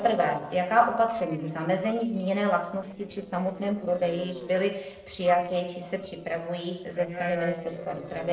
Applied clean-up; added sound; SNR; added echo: neural separator model SepFormer DNS4.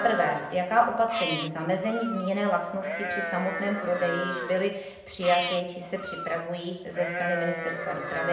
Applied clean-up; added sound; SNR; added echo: none; Livestock, farm animals, working animals; 6 dB; reverberation time 0.7 s.